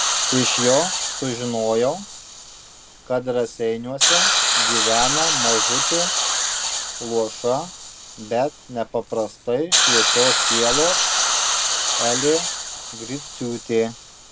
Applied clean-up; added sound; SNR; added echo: none; Hiss; -3 dB; none.